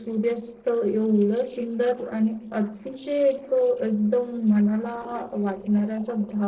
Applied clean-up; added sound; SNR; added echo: neural separator model SepFormer DNS4.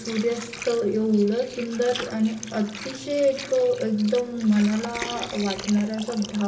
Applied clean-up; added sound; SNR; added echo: none; Water; 14 dB; reverberation time 0.7 s.